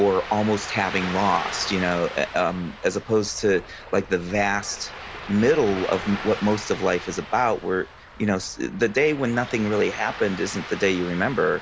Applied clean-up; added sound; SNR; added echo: none; Ocean; 12 dB; none.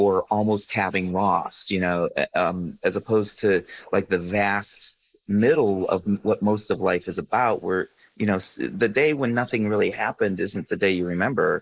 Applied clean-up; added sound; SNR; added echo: neural mask model Resemble Enhance denoiser.